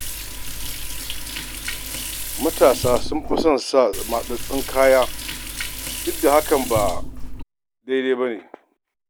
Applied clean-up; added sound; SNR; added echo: none; Liquid; 5 dB; none.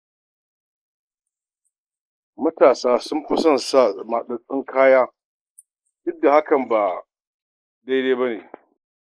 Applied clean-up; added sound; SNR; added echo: neural mask model Resemble Enhance denoiser.